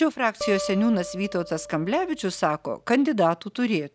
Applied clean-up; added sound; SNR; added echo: none; Acoustic guitar; 13 dB; none.